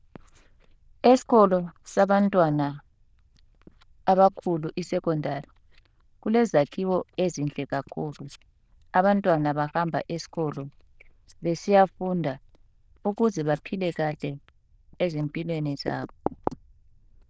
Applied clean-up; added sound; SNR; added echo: neural diffusion model UNIVERSE++.